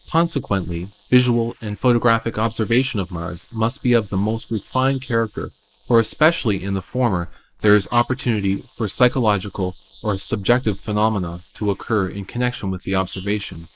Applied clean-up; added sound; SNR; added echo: neural mask model Resemble Enhance denoiser.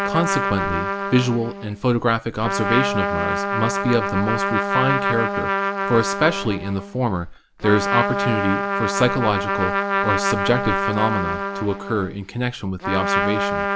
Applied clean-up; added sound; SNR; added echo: none; Trumpet; 1 dB; none.